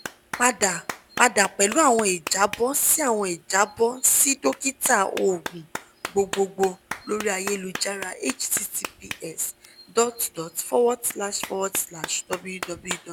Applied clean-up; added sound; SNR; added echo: none; Clapping; 14 dB; none.